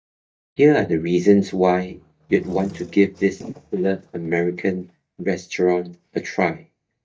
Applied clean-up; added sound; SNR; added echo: neural mask model DeepFilterNet 3.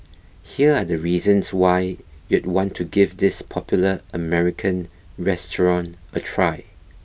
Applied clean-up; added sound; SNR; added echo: none; none; none; none.